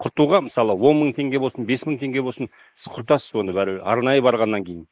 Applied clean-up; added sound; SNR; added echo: neural mask model Resemble Enhance denoiser.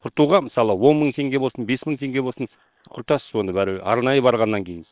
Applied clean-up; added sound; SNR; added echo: neural separator model SepFormer WHAM!.